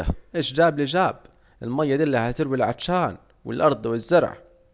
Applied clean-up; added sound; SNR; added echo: none; none; none; none.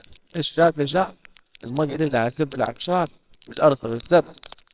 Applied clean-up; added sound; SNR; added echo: neural separator model SepFormer WHAMR!.